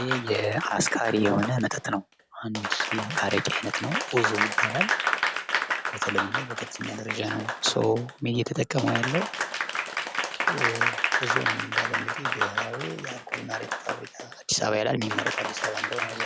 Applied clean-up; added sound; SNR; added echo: none; Applause; 0 dB; none.